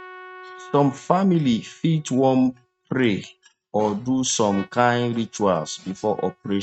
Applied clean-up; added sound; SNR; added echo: neural mask model RNNoise.